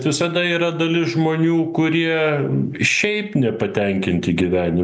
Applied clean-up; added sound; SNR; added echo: none; none; none; none.